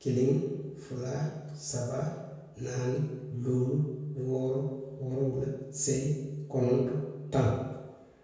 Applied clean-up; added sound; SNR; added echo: none; none; none; reverberation time 1.2 s.